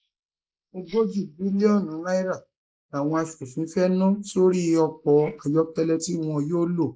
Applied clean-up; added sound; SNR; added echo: neural mask model Resemble Enhance denoiser.